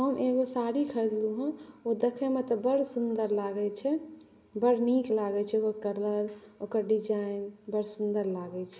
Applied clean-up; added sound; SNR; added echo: none; none; none; reverberation time 1.0 s.